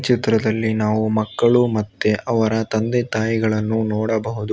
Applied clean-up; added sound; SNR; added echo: none; none; none; none.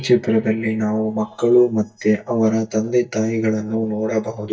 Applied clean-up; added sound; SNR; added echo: neural mask model DeepFilterNet 3.